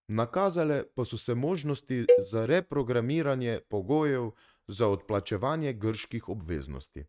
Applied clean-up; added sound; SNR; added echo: neural mask model RNNoise.